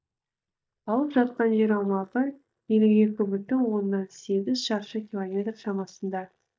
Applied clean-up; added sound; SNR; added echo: neural mask model DeepFilterNet 3.